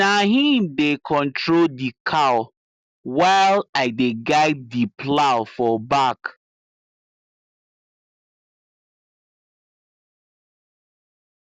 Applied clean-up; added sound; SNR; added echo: none; none; none; none.